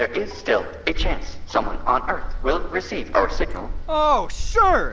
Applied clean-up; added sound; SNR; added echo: none; Keys jangling; 4 dB; none.